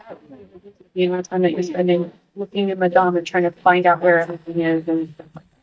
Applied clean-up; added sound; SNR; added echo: neural mask model DeepFilterNet 3.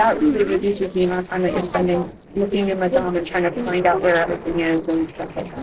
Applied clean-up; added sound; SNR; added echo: neural separator model SepFormer DNS4.